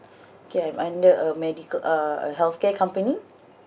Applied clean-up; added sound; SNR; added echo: none; none; none; none.